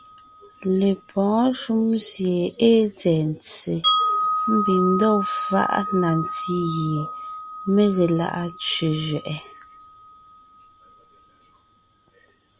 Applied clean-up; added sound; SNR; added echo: none; Wind chime; 8 dB; none.